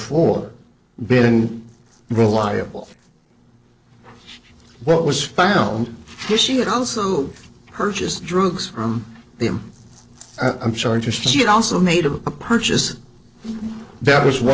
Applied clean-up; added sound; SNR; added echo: neural separator model SepFormer DNS4.